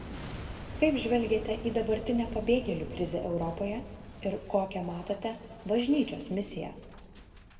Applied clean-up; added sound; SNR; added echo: none; Boom; 12 dB; reverberation time 1.4 s.